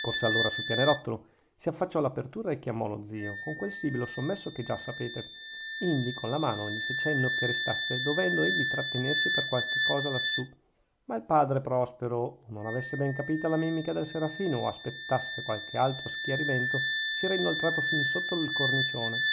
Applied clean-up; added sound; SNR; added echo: none; Wind instrument, woodwind instrument; 2 dB; none.